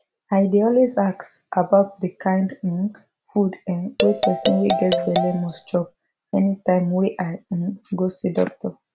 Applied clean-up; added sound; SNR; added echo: none; Marimba, xylophone; 2 dB; none.